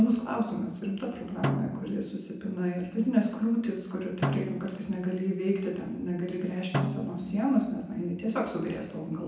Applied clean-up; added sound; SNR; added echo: none; Snare drum; 7 dB; reverberation time 0.9 s.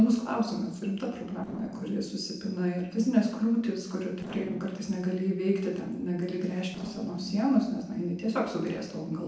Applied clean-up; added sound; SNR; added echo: neural separator model SepFormer DNS4.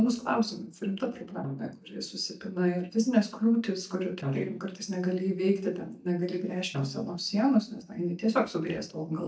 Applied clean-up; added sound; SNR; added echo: neural mask model DeepFilterNet 3.